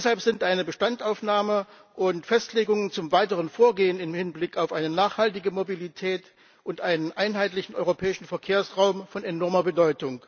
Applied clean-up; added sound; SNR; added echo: none; none; none; none.